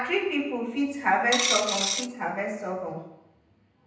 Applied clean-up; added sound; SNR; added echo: none; Coin (dropping); -1 dB; reverberation time 0.9 s.